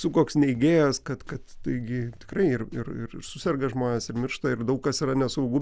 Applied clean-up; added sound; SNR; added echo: none; none; none; none.